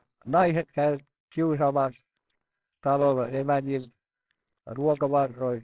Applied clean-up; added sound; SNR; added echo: neural separator model SepFormer WHAMR!.